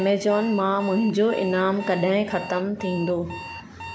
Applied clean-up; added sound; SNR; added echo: none; Alarm; 15 dB; none.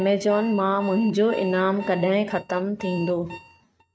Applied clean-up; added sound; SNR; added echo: neural mask model RNNoise.